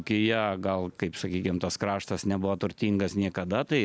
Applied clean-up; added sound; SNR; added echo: none; none; none; none.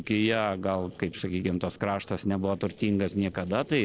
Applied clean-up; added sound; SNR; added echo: neural separator model SepFormer DNS4.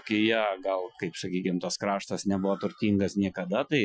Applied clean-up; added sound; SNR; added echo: classical method Wiener filter.